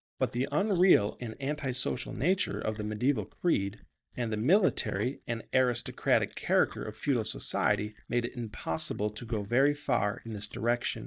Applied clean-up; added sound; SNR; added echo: neural mask model DeepFilterNet 3.